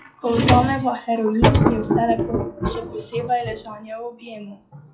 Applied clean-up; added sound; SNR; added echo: classical method log-MMSE.